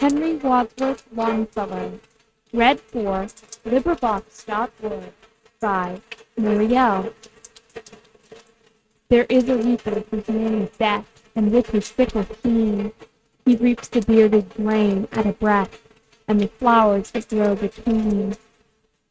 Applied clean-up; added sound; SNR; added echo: neural mask model RNNoise.